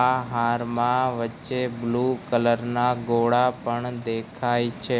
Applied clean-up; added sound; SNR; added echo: none; none; none; none.